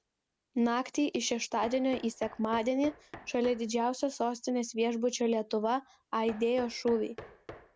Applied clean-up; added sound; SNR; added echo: none; Knock; 20 dB; none.